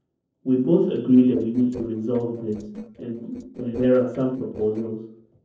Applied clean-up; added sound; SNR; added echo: neural separator model SepFormer DNS4.